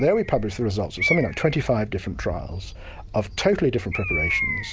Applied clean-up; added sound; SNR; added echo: none; Bird; 7 dB; none.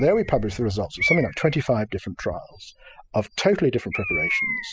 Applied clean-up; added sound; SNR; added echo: classical method spectral subtraction.